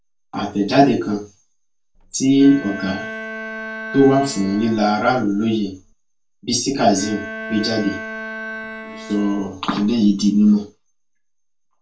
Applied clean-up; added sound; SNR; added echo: none; Bowed string instrument; 13 dB; reverberation time 0.2 s.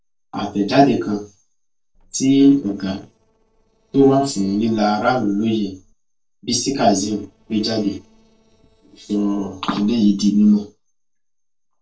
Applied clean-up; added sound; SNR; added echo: neural separator model SepFormer DNS4.